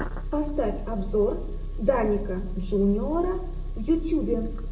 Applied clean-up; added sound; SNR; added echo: none; Engine; 4 dB; reverberation time 0.7 s.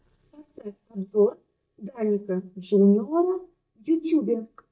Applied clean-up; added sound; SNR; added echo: neural mask model DeepFilterNet 3.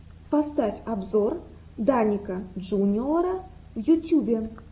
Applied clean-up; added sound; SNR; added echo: none; none; none; none.